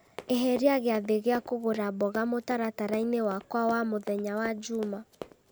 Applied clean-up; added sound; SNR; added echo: none; Run; 17 dB; none.